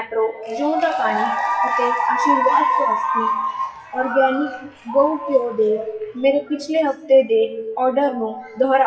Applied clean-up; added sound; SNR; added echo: classical method WPE with log-MMSE.